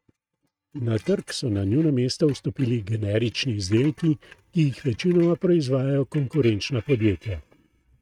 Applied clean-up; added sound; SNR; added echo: neural mask model RNNoise.